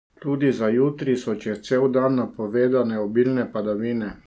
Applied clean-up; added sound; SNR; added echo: none; none; none; none.